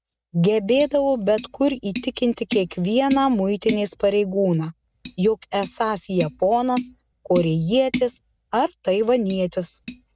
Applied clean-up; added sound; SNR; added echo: neural mask model RNNoise.